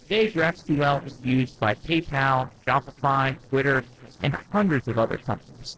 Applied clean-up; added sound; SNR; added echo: neural separator model SepFormer DNS4.